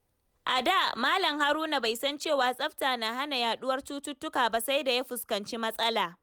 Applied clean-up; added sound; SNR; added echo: none; none; none; none.